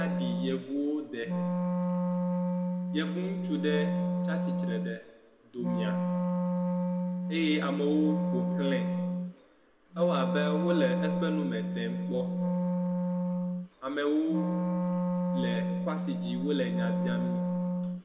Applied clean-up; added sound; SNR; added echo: none; Wind instrument, woodwind instrument; -4 dB; reverberation time 1.4 s.